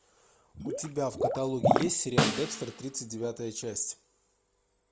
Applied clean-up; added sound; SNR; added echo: none; Water / Liquid + Snare drum; -3 dB; none.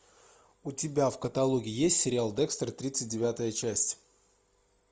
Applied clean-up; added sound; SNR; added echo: none; none; none; none.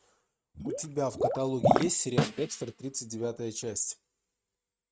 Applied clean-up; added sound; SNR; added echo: neural mask model RNNoise.